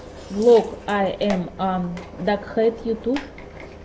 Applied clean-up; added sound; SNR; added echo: none; Engine; 15 dB; none.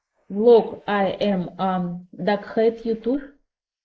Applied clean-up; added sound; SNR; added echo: neural mask model Resemble Enhance denoiser.